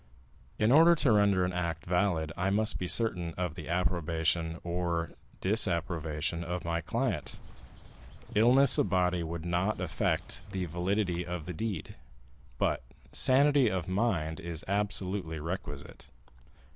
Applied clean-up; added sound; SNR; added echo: none; Bird; 18 dB; none.